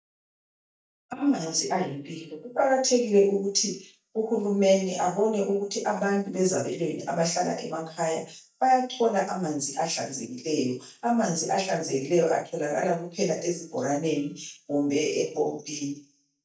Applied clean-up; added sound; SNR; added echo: neural mask model DeepFilterNet 3.